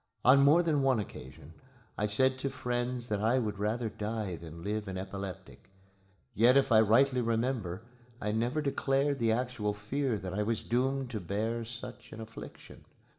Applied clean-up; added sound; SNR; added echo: none; none; none; reverberation time 2.5 s.